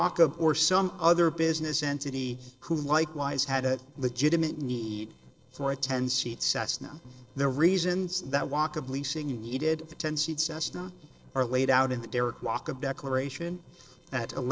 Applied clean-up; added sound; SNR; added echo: neural separator model SepFormer DNS4.